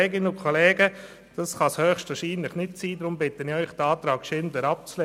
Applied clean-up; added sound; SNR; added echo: none; none; none; none.